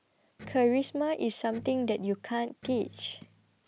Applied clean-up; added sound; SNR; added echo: none; Electric guitar; 20 dB; none.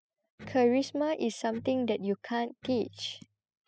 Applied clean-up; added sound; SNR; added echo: classical method spectral subtraction.